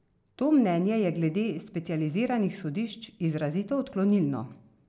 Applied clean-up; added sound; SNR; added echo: none; none; none; none.